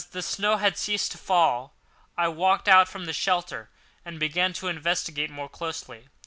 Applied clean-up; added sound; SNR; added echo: none; none; none; none.